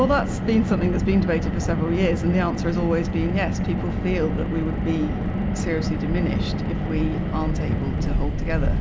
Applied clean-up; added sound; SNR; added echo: none; Car; -1 dB; none.